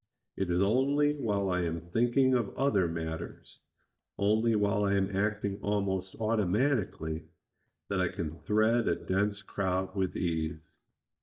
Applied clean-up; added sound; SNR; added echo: neural mask model DeepFilterNet 3.